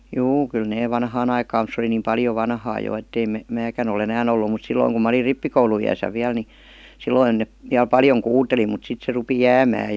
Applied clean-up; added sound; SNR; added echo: none; none; none; none.